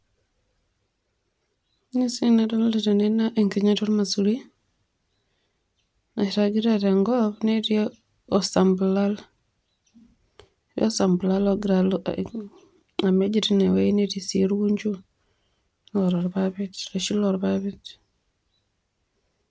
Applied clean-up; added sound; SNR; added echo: none; none; none; none.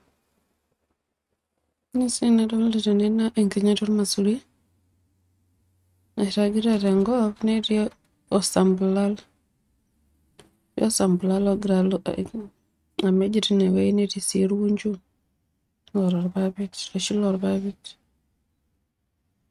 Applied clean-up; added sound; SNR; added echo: neural mask model RNNoise.